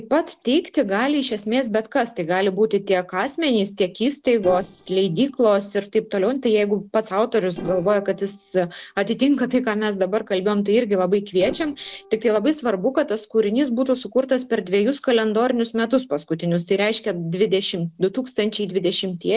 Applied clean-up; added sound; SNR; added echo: neural separator model SepFormer DNS4.